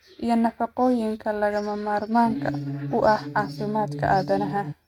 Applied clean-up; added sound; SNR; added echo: neural mask model RNNoise.